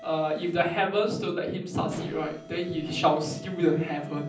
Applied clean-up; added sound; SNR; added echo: none; Mechanisms; 18 dB; reverberation time 0.6 s.